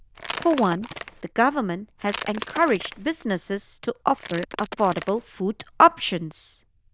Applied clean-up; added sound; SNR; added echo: neural diffusion model UNIVERSE++.